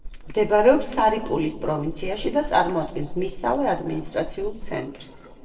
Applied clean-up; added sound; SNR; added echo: neural separator model SepFormer DNS4.